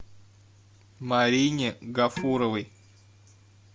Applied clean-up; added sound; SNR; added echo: none; Dishes, pots, and pans; 15 dB; none.